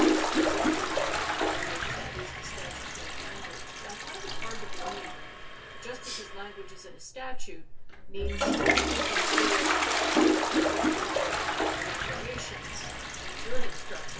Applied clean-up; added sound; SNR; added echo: none; Toilet flush; -5 dB; reverberation time 0.2 s.